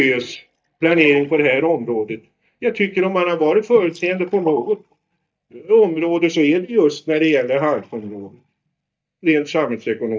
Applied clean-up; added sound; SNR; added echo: neural mask model DeepFilterNet 3.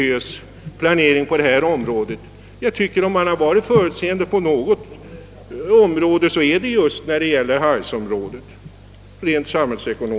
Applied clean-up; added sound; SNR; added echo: none; none; none; none.